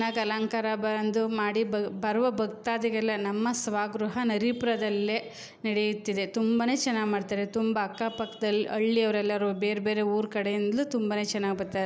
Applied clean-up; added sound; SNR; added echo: none; none; none; none.